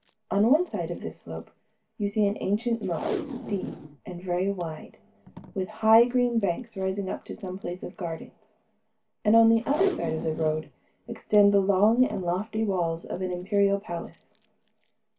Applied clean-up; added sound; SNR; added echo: none; Packing tape, duct tape; 14 dB; reverberation time 0.2 s.